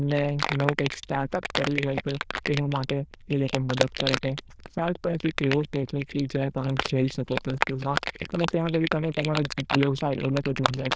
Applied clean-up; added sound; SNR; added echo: neural diffusion model UNIVERSE++.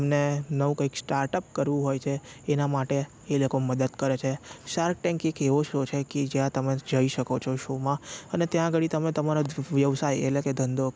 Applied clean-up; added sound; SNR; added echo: none; none; none; none.